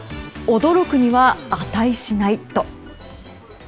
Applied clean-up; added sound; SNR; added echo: none; none; none; none.